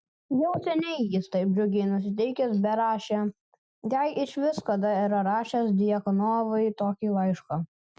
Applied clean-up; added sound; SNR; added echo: none; none; none; none.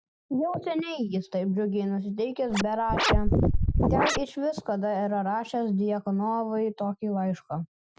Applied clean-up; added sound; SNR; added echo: none; Scratching (performance technique); -5 dB; none.